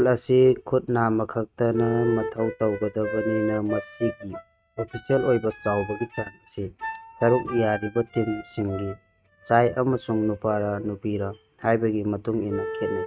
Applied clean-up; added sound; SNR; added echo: neural mask model RNNoise.